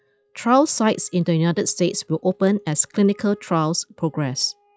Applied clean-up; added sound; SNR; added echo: classical method log-MMSE.